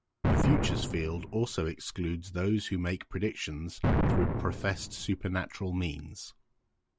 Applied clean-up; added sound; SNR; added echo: none; Explosion; -2 dB; none.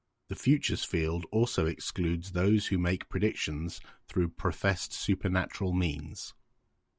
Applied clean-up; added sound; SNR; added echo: none; none; none; none.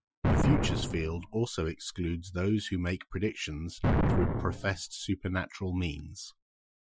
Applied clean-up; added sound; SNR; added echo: classical method Wiener filter.